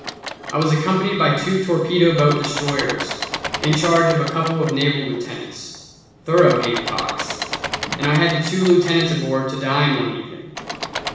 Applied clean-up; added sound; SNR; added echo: none; Engine / Mechanisms; 10 dB; reverberation time 0.9 s.